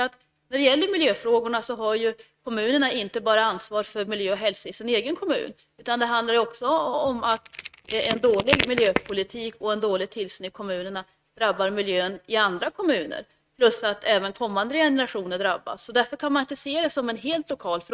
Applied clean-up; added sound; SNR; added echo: neural mask model RNNoise.